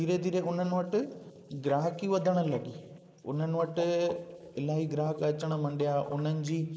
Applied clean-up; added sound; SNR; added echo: neural mask model Resemble Enhance denoiser.